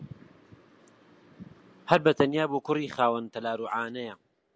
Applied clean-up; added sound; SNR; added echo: none; none; none; none.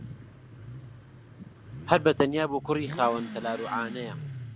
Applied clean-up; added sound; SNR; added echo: none; Motorcycle / Accelerating, revving, vroom; 11 dB; none.